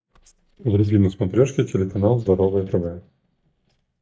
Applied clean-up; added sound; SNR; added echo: neural mask model DeepFilterNet 3.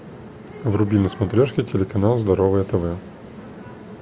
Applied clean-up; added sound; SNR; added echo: none; none; none; none.